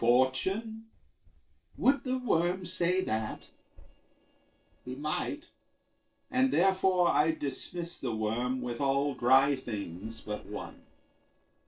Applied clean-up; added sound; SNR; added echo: neural separator model SepFormer DNS4.